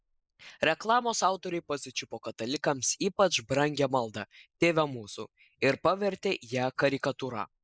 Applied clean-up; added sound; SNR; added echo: neural mask model Resemble Enhance denoiser.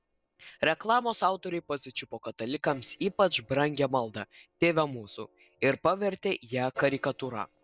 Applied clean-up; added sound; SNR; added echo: neural separator model SepFormer DNS4.